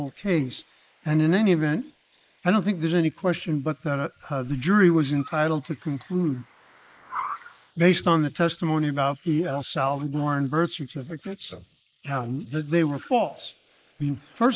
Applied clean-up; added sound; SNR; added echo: neural mask model Resemble Enhance denoiser.